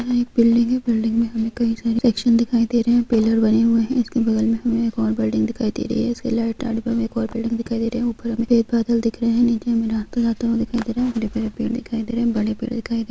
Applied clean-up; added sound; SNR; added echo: none; none; none; none.